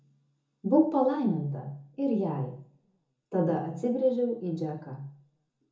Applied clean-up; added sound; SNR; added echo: none; none; none; reverberation time 0.6 s.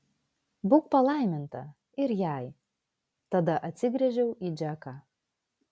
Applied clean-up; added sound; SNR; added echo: none; none; none; none.